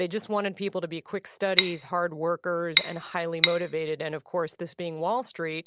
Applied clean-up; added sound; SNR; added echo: none; Cutlery, silverware / Dishes, pots, and pans; -2 dB; none.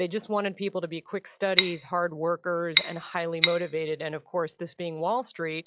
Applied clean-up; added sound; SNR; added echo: classical method log-MMSE.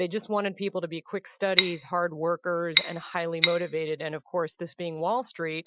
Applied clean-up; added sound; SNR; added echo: classical method Wiener filter.